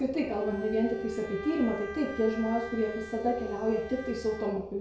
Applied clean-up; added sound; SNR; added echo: none; Bowed string instrument; 11 dB; reverberation time 0.6 s.